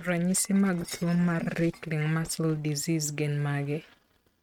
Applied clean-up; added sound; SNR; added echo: neural mask model RNNoise.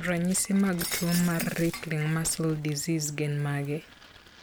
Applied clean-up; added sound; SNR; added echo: none; Shatter; 12 dB; none.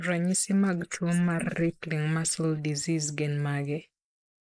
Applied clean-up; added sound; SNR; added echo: neural mask model Resemble Enhance denoiser.